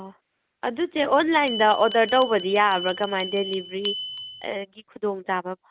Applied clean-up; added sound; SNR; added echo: none; Bell; 10 dB; none.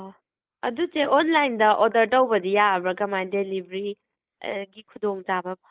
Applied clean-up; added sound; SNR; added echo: neural mask model Resemble Enhance denoiser.